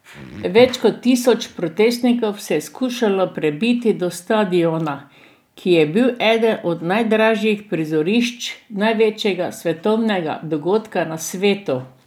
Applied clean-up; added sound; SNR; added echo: none; none; none; none.